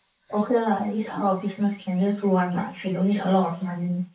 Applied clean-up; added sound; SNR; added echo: neural mask model Resemble Enhance denoiser.